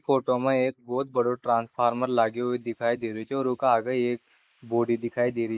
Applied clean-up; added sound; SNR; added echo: neural mask model Resemble Enhance denoiser.